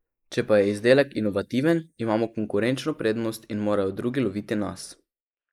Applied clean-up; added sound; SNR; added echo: neural mask model Resemble Enhance denoiser.